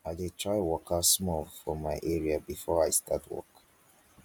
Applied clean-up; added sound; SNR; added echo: none; none; none; none.